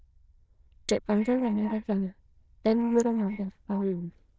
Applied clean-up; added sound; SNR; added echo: neural diffusion model UNIVERSE++.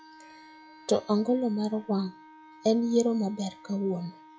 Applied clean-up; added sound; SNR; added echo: classical method log-MMSE.